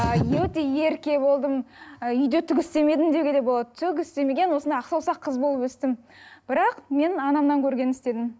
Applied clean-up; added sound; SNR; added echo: none; none; none; none.